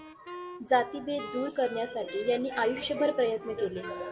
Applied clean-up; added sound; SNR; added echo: none; Wind instrument, woodwind instrument; 13 dB; reverberation time 2.2 s.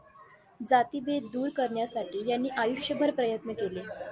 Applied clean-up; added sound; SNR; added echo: none; none; none; none.